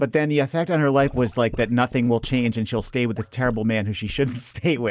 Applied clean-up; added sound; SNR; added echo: neural mask model DeepFilterNet 3.